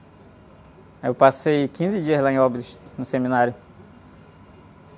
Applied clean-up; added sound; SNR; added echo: none; none; none; none.